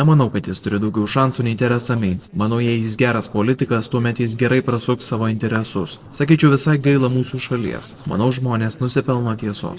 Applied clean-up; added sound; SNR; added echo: neural separator model SepFormer DNS4.